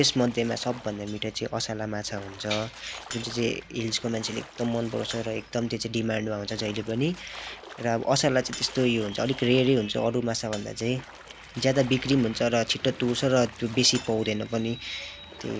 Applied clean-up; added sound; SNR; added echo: none; Shatter + Splash, splatter; 18 dB; none.